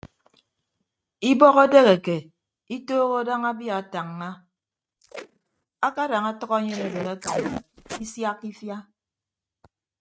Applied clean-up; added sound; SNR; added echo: neural mask model RNNoise.